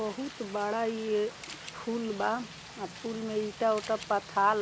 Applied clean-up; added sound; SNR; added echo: none; Camera + Rain; 15 dB; none.